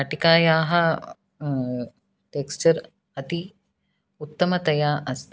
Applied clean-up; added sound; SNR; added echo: none; none; none; none.